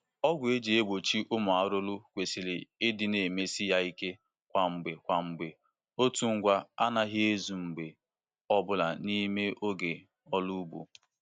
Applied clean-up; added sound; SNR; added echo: none; none; none; none.